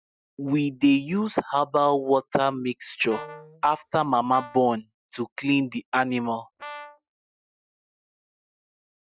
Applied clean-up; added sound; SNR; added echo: neural mask model RNNoise.